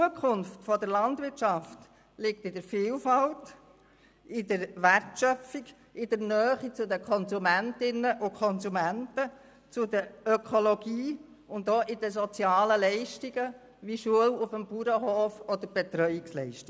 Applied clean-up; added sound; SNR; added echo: none; none; none; none.